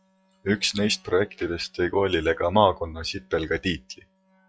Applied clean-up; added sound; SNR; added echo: classical method log-MMSE.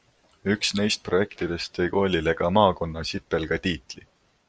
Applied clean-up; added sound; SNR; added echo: none; none; none; none.